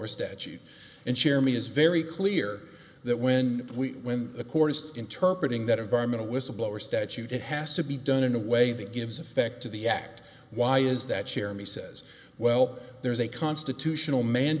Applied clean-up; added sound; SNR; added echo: none; none; none; none.